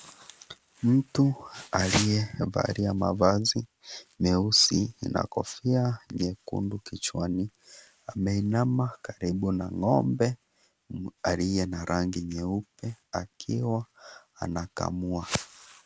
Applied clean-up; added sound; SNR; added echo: none; none; none; none.